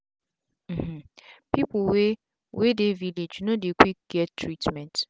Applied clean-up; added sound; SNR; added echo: none; none; none; none.